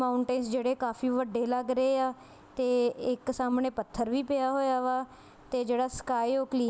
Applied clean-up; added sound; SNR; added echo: none; none; none; none.